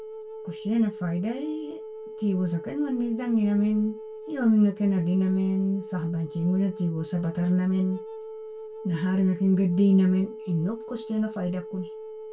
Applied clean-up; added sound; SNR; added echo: none; Wind instrument, woodwind instrument; 13 dB; reverberation time 0.1 s.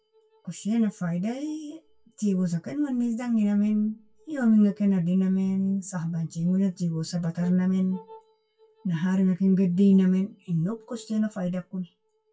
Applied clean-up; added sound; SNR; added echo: classical method WPE with log-MMSE.